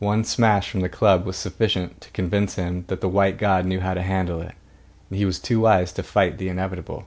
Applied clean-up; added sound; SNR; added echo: none; none; none; none.